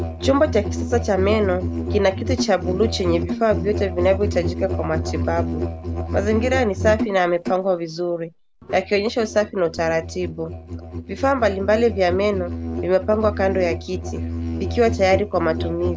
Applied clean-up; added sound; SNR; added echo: none; Musical instrument; 5 dB; none.